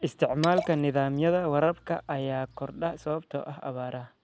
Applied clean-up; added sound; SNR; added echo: none; Liquid; 13 dB; none.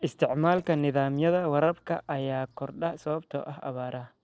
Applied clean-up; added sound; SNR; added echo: neural separator model SepFormer DNS4.